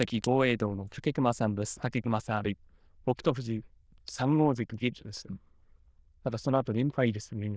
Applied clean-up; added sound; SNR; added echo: neural diffusion model UNIVERSE++.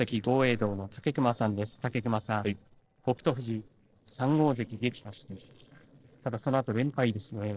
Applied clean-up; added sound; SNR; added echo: neural separator model SepFormer DNS4.